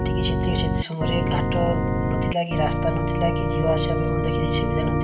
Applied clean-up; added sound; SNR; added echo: none; Organ; -4 dB; reverberation time 2.3 s.